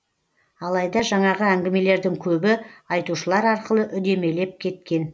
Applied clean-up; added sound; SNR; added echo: none; none; none; none.